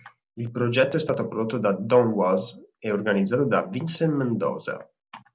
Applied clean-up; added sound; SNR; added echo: none; none; none; none.